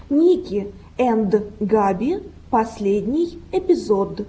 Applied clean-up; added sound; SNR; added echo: none; none; none; none.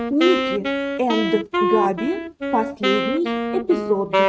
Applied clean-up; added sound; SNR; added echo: neural mask model RNNoise.